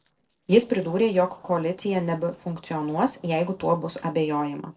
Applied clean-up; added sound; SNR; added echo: neural separator model SepFormer DNS4.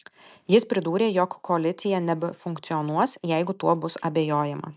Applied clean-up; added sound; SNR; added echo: none; none; none; none.